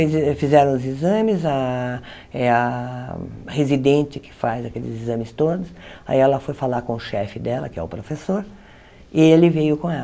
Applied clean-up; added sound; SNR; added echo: none; none; none; none.